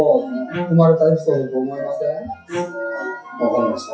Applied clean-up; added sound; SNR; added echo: classical method WPE with log-MMSE.